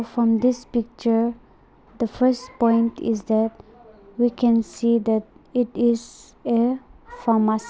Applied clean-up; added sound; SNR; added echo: none; none; none; none.